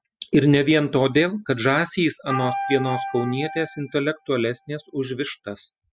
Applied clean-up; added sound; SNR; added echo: classical method spectral subtraction.